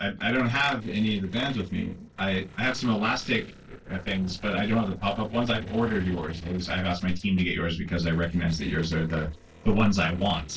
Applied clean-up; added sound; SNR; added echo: neural separator model SepFormer DNS4.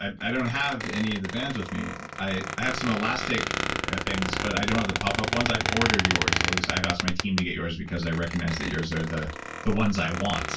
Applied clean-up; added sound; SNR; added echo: none; Squeak; 2 dB; reverberation time 0.1 s.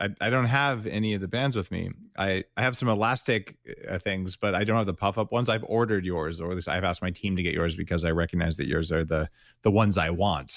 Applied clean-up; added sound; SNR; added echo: none; none; none; none.